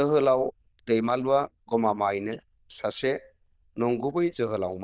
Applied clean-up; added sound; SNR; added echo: neural diffusion model UNIVERSE++.